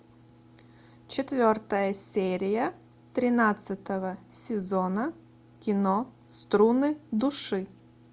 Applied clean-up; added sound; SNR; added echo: none; none; none; none.